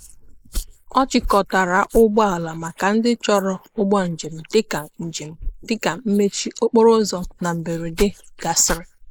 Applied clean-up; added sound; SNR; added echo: neural mask model Resemble Enhance denoiser.